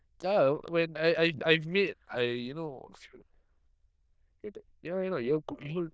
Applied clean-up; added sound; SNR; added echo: neural diffusion model UNIVERSE++.